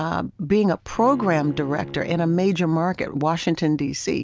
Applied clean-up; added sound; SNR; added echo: none; Bowed string instrument; 17 dB; none.